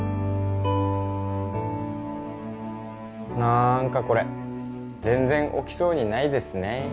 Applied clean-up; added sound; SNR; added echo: none; none; none; none.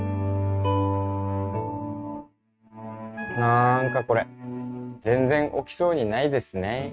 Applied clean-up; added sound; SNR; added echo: neural mask model RNNoise.